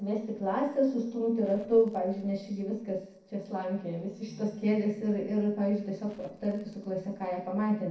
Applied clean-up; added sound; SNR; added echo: neural separator model SepFormer DNS4.